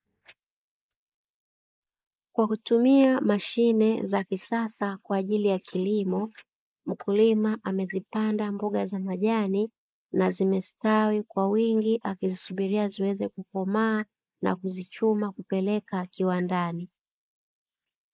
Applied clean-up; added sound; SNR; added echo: neural mask model Resemble Enhance denoiser.